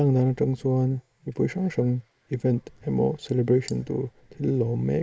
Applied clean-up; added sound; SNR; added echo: neural mask model Resemble Enhance denoiser.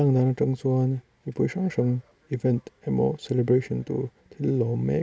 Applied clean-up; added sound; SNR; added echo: none; none; none; none.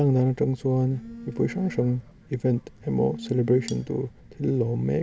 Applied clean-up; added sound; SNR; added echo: none; Cutlery, silverware + Telephone; 17 dB; none.